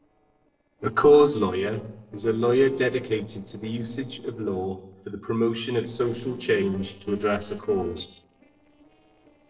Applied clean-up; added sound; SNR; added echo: neural separator model SepFormer DNS4.